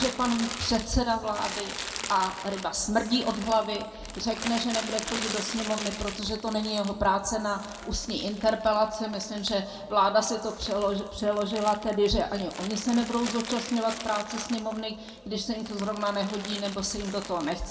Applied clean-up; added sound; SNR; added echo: none; Crumpling, crinkling; 11 dB; reverberation time 1.2 s.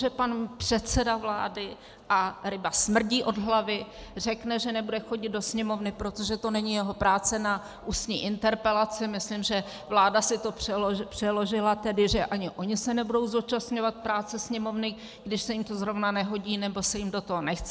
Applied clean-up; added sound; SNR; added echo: none; none; none; none.